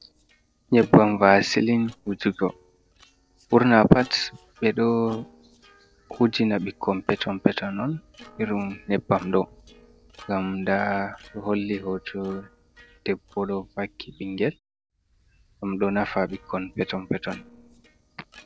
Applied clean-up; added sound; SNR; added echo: neural separator model SepFormer DNS4.